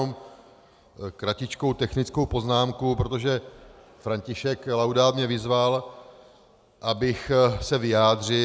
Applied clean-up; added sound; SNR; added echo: none; none; none; none.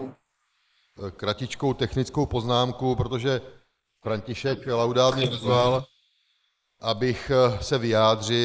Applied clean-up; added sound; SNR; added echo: neural mask model Resemble Enhance denoiser.